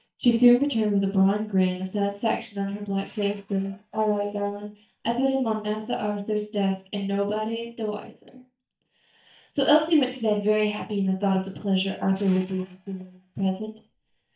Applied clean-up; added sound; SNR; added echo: neural mask model DeepFilterNet 3.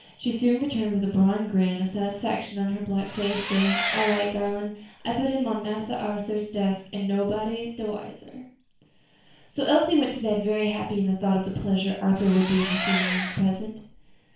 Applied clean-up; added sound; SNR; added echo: none; Engine; 3 dB; reverberation time 0.4 s.